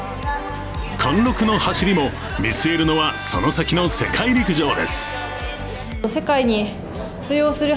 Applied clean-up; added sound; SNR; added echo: none; none; none; none.